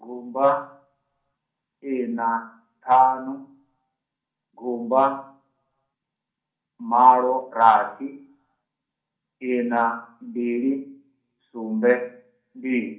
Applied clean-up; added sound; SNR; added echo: none; none; none; reverberation time 0.6 s.